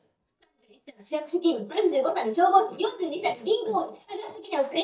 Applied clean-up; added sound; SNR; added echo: neural mask model DeepFilterNet 3.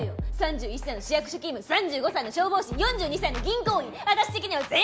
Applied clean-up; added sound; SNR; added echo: none; none; none; none.